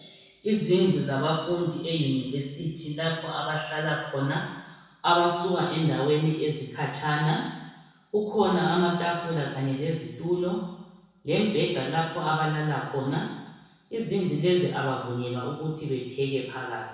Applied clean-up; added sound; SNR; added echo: none; none; none; reverberation time 1.0 s.